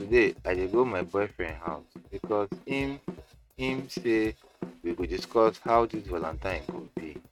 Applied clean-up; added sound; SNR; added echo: neural mask model RNNoise.